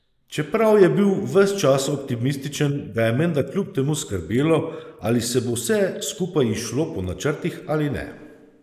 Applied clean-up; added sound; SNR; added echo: neural mask model Resemble Enhance denoiser.